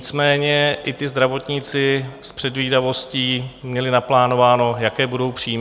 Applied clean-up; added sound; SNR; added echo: none; none; none; none.